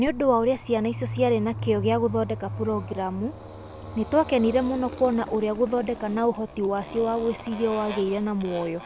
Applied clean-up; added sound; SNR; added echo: none; Motorcycle; 12 dB; none.